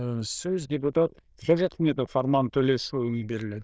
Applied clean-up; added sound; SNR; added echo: neural diffusion model UNIVERSE++.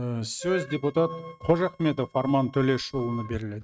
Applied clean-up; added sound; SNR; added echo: neural mask model RNNoise.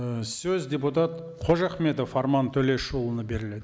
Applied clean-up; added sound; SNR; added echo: none; none; none; none.